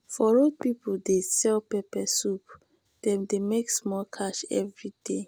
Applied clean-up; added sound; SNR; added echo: none; none; none; none.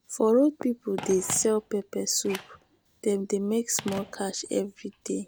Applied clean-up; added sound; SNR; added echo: none; Telephone; 17 dB; none.